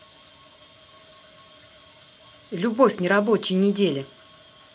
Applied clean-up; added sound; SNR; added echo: none; none; none; none.